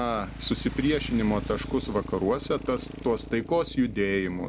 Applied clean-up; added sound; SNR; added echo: none; Motorcycle; 10 dB; none.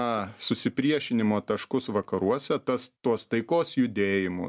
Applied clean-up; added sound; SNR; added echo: none; none; none; none.